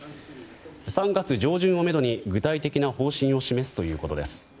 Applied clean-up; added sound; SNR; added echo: none; none; none; none.